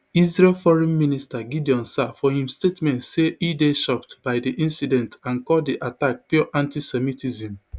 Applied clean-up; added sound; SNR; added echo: none; none; none; none.